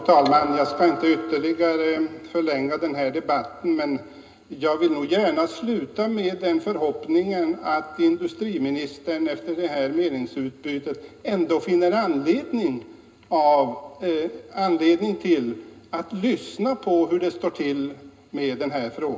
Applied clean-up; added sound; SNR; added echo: none; none; none; reverberation time 0.2 s.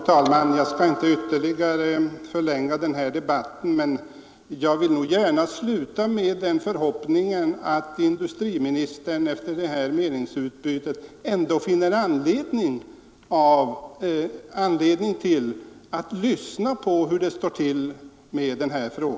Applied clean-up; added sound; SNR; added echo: none; none; none; none.